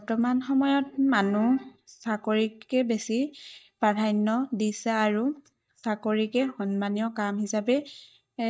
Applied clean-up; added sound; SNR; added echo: neural mask model DeepFilterNet 3.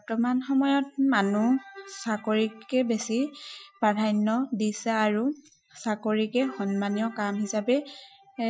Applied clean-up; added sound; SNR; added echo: classical method Wiener filter.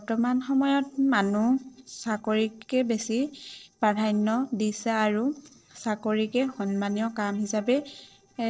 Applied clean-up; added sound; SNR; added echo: neural separator model SepFormer DNS4.